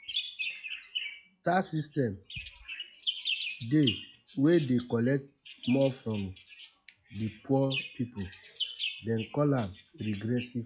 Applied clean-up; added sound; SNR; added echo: classical method log-MMSE.